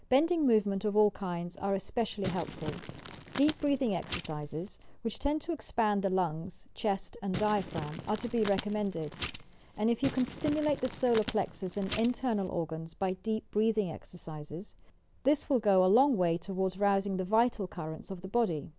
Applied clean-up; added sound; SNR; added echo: none; Crumpling, crinkling; 10 dB; none.